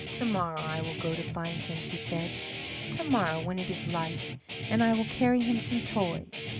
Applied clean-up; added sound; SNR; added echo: none; Guitar; 5 dB; none.